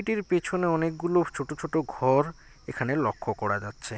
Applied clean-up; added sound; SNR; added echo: none; none; none; none.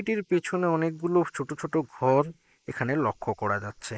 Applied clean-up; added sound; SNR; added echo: neural mask model Resemble Enhance denoiser.